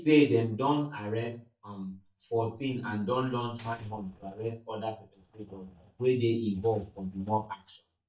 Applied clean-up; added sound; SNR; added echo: neural mask model DeepFilterNet 3.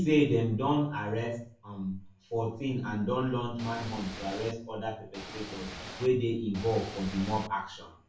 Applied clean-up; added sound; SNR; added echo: none; Ocean / Boat, Water vehicle; 11 dB; reverberation time 0.3 s.